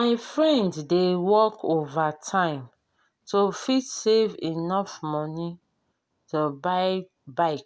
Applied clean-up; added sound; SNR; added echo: none; none; none; none.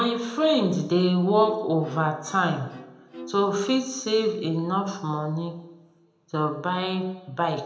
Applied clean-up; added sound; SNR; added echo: none; Bowed string instrument; 18 dB; reverberation time 0.7 s.